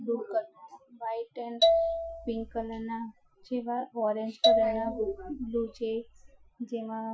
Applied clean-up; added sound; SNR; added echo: classical method Wiener filter.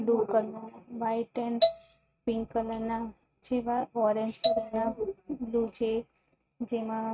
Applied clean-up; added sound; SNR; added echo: neural mask model RNNoise.